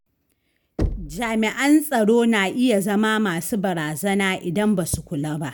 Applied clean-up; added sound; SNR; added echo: none; Knock; 11 dB; none.